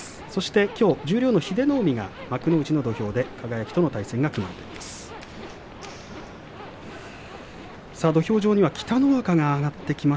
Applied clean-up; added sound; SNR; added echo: none; Zipper (clothing); 19 dB; none.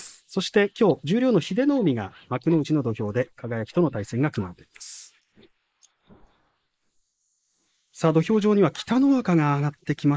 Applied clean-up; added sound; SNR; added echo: neural mask model Resemble Enhance denoiser.